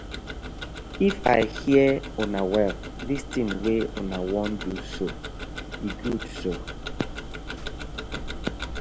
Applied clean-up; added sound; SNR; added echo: none; Tick-tock; 8 dB; none.